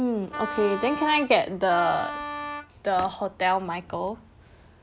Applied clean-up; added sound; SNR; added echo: none; Wind instrument, woodwind instrument; 8 dB; none.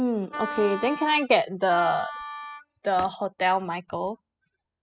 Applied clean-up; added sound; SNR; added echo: classical method spectral subtraction.